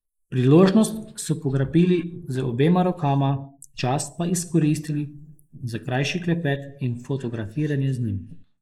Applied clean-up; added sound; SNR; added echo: neural mask model Resemble Enhance denoiser.